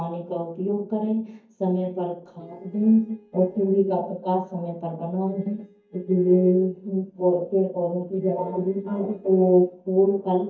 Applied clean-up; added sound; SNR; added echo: neural mask model DeepFilterNet 3.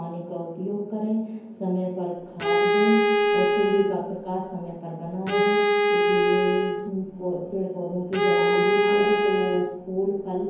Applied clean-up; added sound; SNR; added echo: none; Bowed string instrument; -4 dB; reverberation time 0.9 s.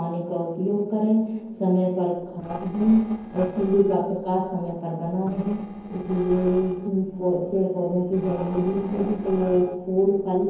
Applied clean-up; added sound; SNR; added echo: neural separator model SepFormer DNS4.